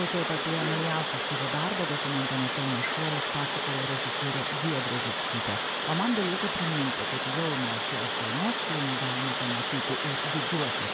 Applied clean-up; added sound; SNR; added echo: none; Water; -3 dB; none.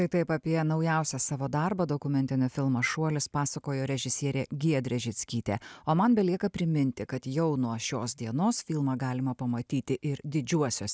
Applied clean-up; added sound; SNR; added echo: none; none; none; none.